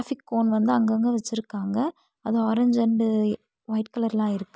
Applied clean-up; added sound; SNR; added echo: none; none; none; none.